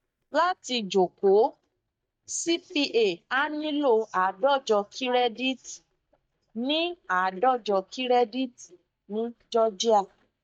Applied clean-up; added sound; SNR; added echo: neural mask model DeepFilterNet 3.